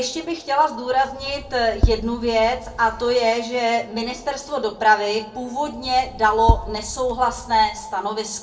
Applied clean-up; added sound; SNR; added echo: none; Tap; 6 dB; reverberation time 0.3 s.